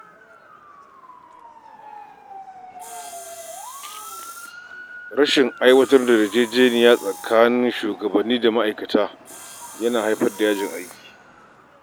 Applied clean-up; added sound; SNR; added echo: none; Sawing + Motor vehicle (road) / Siren; 18 dB; none.